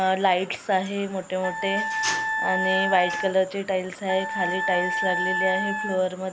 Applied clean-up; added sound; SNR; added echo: none; Wind instrument, woodwind instrument; 2 dB; none.